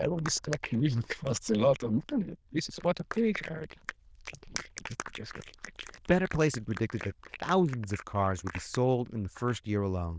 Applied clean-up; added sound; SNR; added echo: neural diffusion model UNIVERSE++.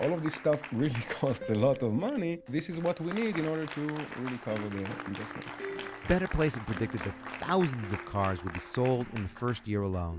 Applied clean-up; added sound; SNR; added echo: none; Applause; 13 dB; none.